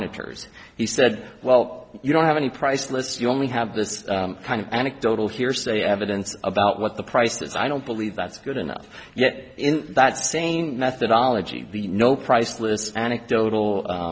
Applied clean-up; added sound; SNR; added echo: none; none; none; none.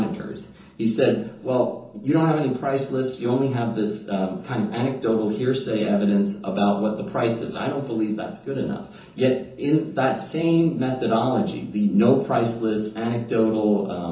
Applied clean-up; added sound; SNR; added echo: none; none; none; reverberation time 0.6 s.